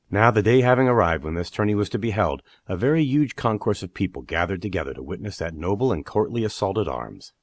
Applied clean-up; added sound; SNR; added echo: none; none; none; none.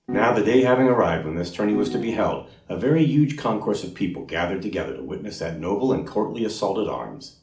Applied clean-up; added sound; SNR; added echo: none; Piano; 7 dB; reverberation time 0.4 s.